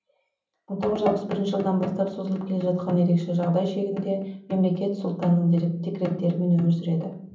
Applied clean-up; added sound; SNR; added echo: none; none; none; reverberation time 0.6 s.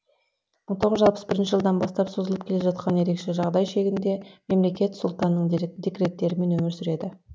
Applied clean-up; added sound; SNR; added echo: none; none; none; none.